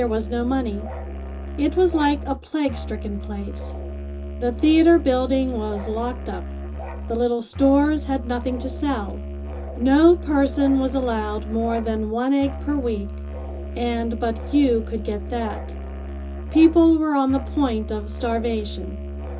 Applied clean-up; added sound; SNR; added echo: none; Musical instrument; 9 dB; reverberation time 0.2 s.